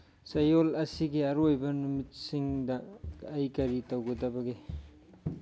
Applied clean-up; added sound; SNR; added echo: none; Walk, footsteps; 15 dB; none.